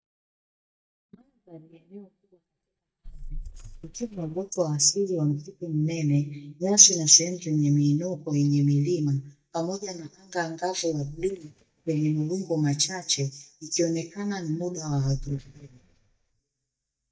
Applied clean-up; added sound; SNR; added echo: neural mask model DeepFilterNet 3.